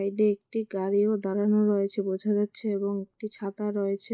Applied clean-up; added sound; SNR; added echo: neural mask model Resemble Enhance denoiser.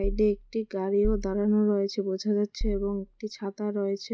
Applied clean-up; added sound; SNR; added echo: none; Bass drum; 7 dB; none.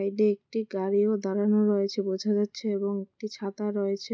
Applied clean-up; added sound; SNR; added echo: none; none; none; none.